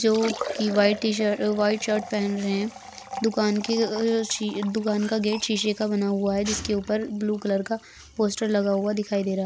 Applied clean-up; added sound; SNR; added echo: none; Liquid; 15 dB; none.